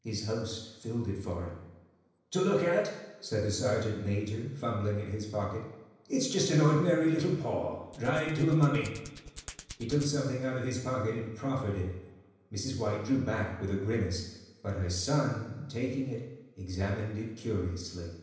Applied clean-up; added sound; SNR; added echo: none; Hands; 18 dB; reverberation time 0.9 s.